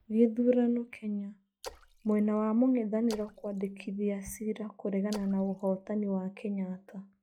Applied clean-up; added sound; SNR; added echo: classical method log-MMSE.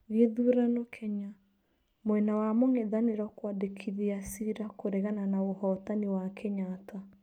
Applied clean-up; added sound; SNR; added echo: none; none; none; none.